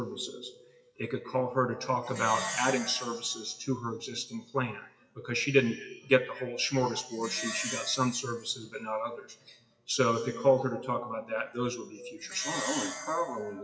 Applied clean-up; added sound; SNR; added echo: classical method WPE with log-MMSE.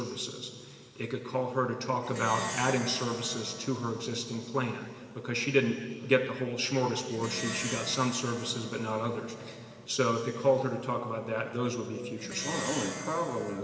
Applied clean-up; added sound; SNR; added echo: none; Plucked string instrument; 12 dB; reverberation time 2.6 s.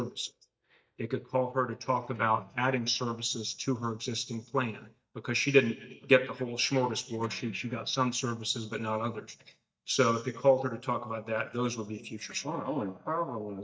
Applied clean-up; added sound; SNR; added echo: neural mask model DeepFilterNet 3.